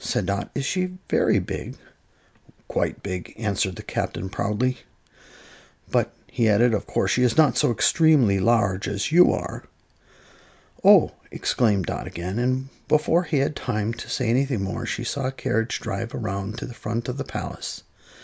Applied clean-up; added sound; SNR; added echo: none; none; none; none.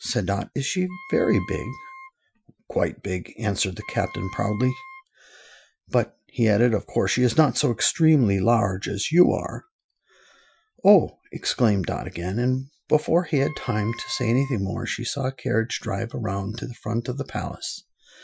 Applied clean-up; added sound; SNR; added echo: classical method Wiener filter.